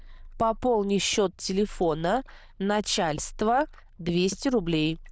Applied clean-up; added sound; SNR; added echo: neural diffusion model UNIVERSE++.